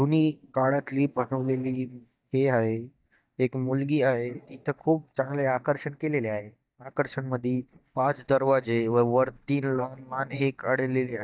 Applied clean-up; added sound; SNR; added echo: neural mask model DeepFilterNet 3.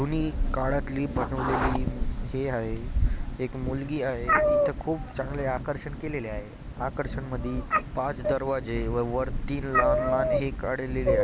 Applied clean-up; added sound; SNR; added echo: none; Meow; -2 dB; none.